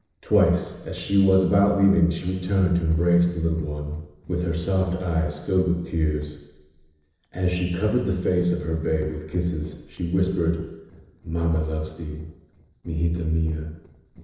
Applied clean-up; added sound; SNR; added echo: neural separator model SepFormer DNS4.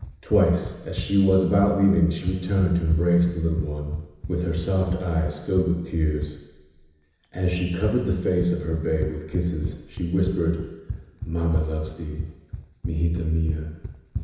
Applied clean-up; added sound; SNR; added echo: none; Run; 11 dB; reverberation time 1.0 s.